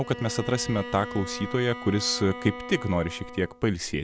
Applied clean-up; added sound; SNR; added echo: none; Bowed string instrument; 12 dB; none.